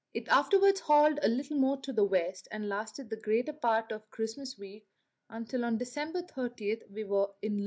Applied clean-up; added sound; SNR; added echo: none; none; none; none.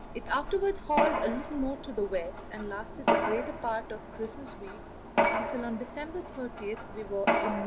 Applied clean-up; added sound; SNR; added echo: none; Mechanisms; -1 dB; none.